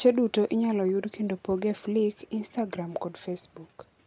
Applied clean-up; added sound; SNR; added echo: none; none; none; none.